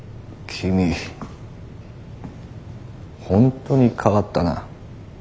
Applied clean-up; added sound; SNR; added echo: none; none; none; none.